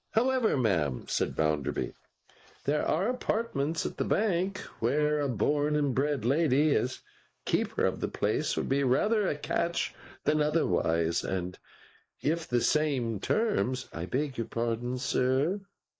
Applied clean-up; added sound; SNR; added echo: neural mask model Resemble Enhance denoiser.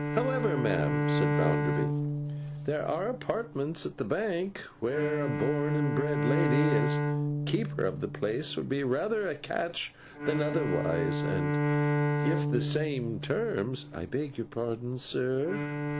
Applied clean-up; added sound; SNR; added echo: none; Bowed string instrument; 0 dB; none.